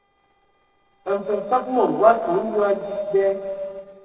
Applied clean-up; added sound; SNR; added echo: neural separator model SepFormer DNS4.